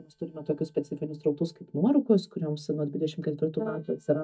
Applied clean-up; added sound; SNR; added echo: neural mask model DeepFilterNet 3.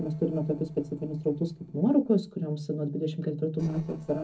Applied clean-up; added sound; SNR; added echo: neural separator model SepFormer DNS4.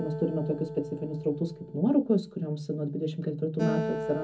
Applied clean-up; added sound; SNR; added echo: none; Acoustic guitar; 8 dB; reverberation time 0.4 s.